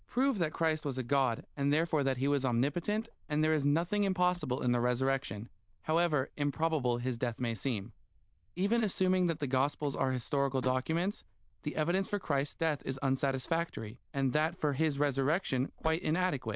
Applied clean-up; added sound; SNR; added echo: neural diffusion model UNIVERSE++.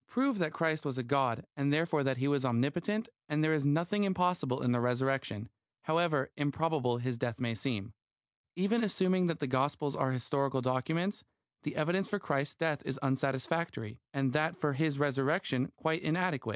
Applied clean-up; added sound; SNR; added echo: none; none; none; none.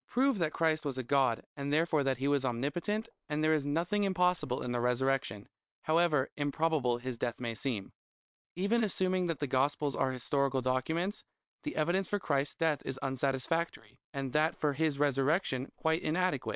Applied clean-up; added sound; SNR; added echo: neural separator model SepFormer WHAM!.